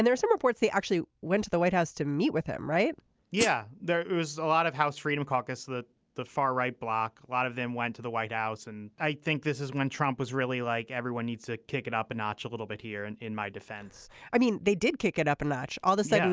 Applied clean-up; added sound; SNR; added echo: none; Hi-hat; 3 dB; none.